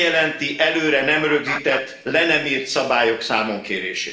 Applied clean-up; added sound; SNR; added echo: none; Chicken, rooster; 14 dB; reverberation time 0.7 s.